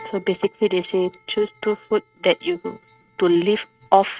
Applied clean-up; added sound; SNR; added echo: neural mask model RNNoise.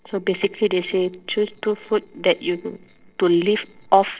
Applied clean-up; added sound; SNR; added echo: neural separator model SepFormer DNS4.